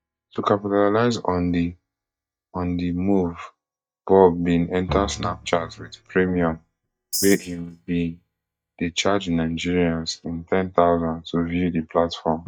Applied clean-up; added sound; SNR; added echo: neural mask model DeepFilterNet 3.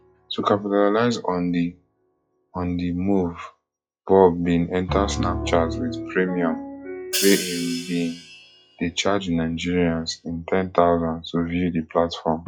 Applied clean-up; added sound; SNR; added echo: classical method log-MMSE.